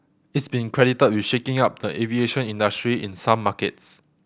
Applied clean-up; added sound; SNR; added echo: none; none; none; none.